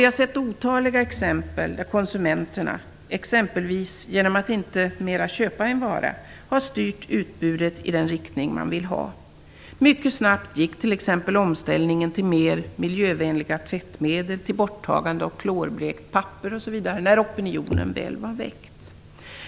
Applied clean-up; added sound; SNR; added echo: none; none; none; none.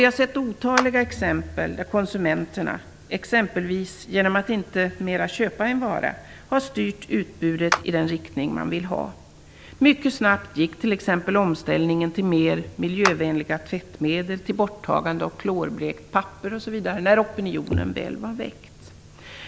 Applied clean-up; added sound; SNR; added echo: none; Clapping; 7 dB; none.